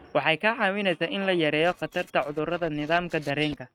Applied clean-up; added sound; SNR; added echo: neural mask model RNNoise.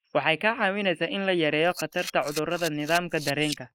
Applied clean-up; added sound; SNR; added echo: neural mask model Resemble Enhance denoiser.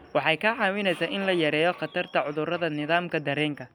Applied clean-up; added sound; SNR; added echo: none; none; none; none.